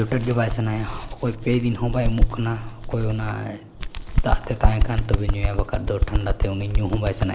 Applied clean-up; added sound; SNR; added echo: none; Bird; -1 dB; none.